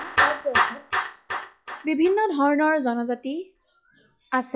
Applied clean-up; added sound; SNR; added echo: classical method log-MMSE.